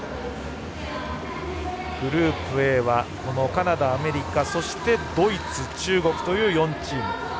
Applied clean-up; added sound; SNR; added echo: none; none; none; none.